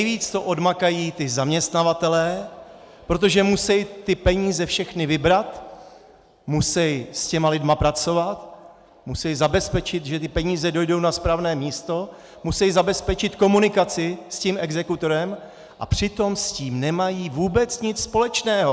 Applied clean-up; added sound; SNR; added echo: none; none; none; none.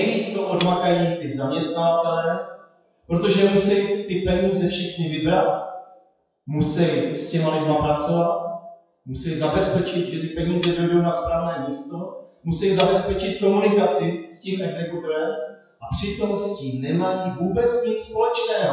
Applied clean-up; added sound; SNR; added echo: classical method WPE with log-MMSE.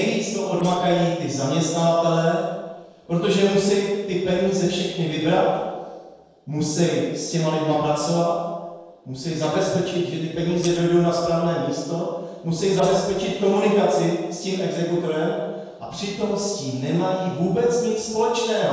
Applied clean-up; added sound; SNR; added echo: neural separator model SepFormer DNS4.